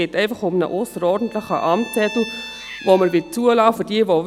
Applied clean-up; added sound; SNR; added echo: none; Bowed string instrument + Meow; 18 dB; none.